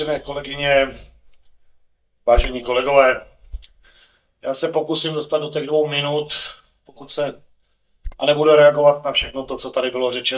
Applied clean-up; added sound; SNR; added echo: neural mask model DeepFilterNet 3.